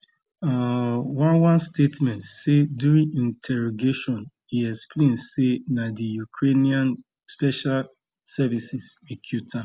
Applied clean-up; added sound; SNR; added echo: none; none; none; none.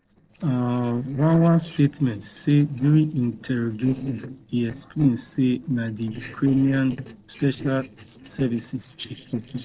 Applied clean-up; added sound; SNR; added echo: neural separator model SepFormer DNS4.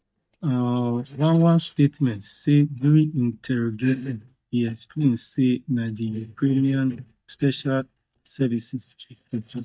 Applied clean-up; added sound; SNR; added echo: neural mask model DeepFilterNet 3.